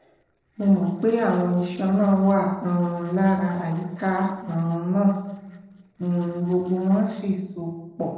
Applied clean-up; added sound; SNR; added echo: neural separator model SepFormer DNS4.